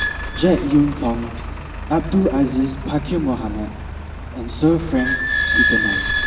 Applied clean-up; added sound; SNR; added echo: none; Squeak / Idling; 3 dB; reverberation time 2.4 s.